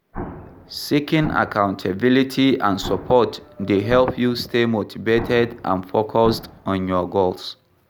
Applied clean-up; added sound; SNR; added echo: none; Explosion; 15 dB; none.